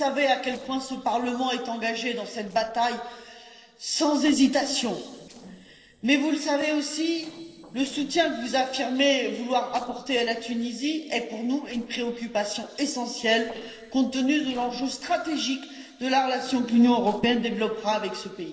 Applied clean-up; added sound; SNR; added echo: neural separator model SepFormer DNS4.